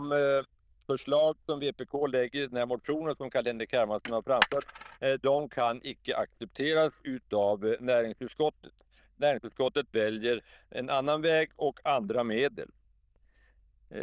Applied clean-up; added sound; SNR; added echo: neural diffusion model UNIVERSE++.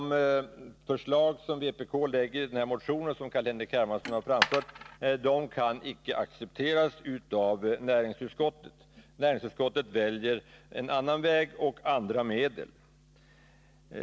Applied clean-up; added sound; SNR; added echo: none; Coin (dropping); 4 dB; none.